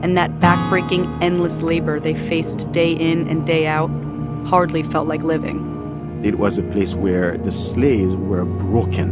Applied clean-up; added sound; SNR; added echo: none; Acoustic guitar / Strum; 12 dB; none.